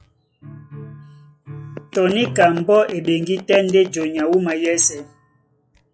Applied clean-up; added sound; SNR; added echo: classical method log-MMSE.